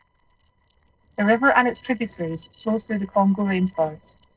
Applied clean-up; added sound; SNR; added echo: neural separator model SepFormer DNS4.